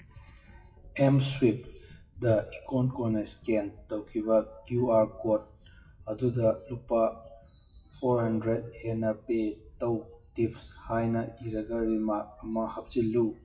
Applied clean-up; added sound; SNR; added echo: classical method WPE with log-MMSE.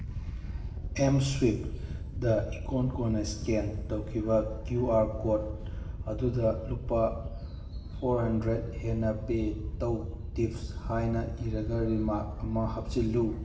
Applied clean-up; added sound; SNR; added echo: none; Wind / Boat, Water vehicle; 6 dB; reverberation time 1.0 s.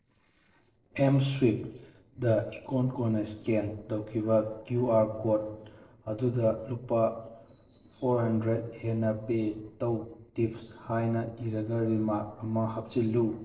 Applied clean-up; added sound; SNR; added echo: neural separator model SepFormer DNS4.